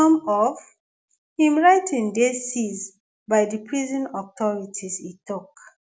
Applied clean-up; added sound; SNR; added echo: none; none; none; none.